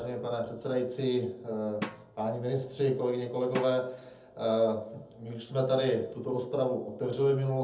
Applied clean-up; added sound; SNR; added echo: none; Drum; 14 dB; reverberation time 0.6 s.